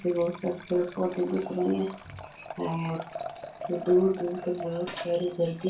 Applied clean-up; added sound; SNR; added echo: none; Liquid; 13 dB; reverberation time 0.2 s.